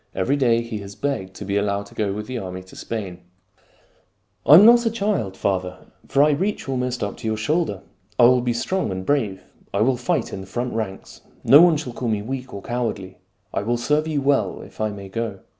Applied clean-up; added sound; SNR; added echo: none; none; none; none.